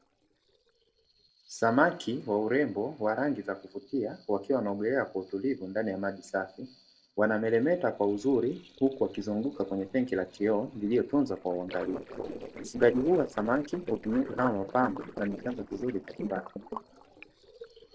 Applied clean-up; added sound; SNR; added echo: neural separator model SepFormer DNS4.